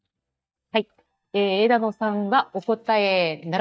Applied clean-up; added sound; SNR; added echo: neural mask model DeepFilterNet 3.